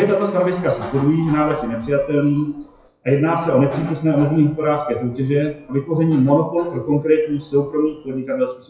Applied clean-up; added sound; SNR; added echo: classical method WPE with log-MMSE.